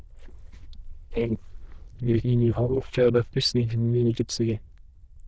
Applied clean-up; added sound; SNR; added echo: neural diffusion model UNIVERSE++.